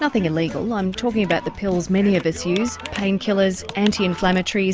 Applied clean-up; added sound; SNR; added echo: none; Fowl + Computer keyboard; 17 dB; none.